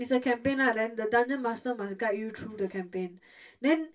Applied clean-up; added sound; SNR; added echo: none; none; none; reverberation time 0.1 s.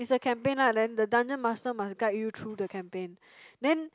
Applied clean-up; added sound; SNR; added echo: none; none; none; none.